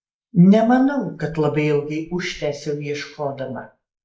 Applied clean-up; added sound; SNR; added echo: neural mask model Resemble Enhance denoiser.